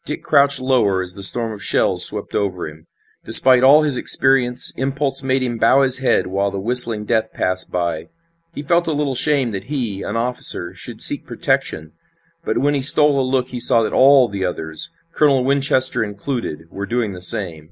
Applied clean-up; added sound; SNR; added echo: none; none; none; none.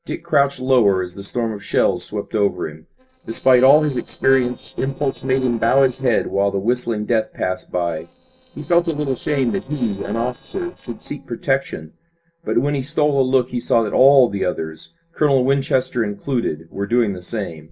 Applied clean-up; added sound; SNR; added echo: neural separator model SepFormer DNS4.